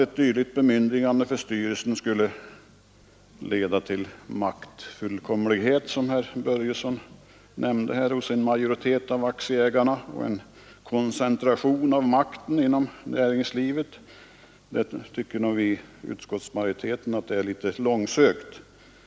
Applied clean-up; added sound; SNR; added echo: none; none; none; none.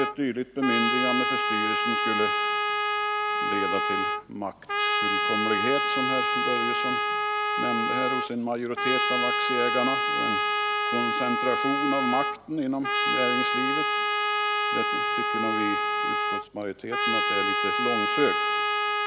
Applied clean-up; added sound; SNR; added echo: none; Trumpet; -5 dB; none.